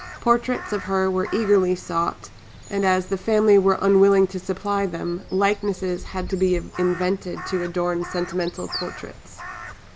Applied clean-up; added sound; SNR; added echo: none; Crow; 15 dB; none.